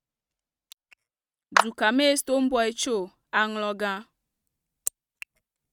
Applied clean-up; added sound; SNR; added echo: neural mask model RNNoise.